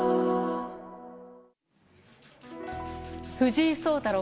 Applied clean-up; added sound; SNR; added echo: none; none; none; none.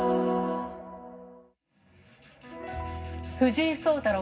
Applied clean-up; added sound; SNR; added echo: none; none; none; reverberation time 0.4 s.